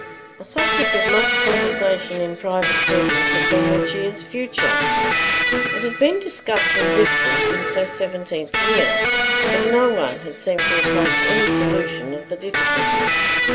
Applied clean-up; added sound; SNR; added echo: none; Electric guitar; -4 dB; none.